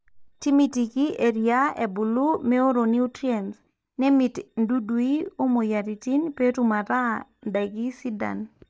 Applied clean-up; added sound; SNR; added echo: neural mask model DeepFilterNet 3.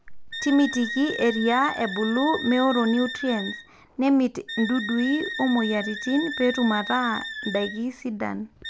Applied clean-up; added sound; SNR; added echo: none; Wind instrument, woodwind instrument; 10 dB; none.